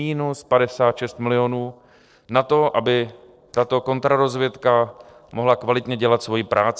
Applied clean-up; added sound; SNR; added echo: neural separator model SepFormer DNS4.